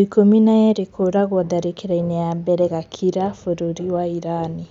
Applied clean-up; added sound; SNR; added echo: none; none; none; none.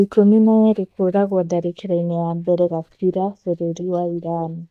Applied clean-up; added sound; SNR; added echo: neural mask model DeepFilterNet 3.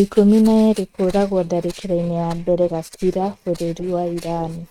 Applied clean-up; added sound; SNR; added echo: neural mask model RNNoise.